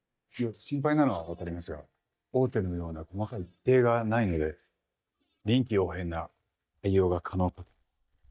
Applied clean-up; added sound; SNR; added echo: neural mask model DeepFilterNet 3.